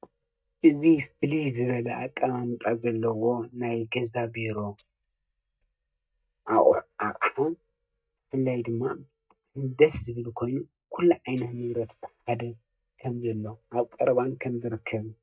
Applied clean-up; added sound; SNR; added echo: neural mask model DeepFilterNet 3.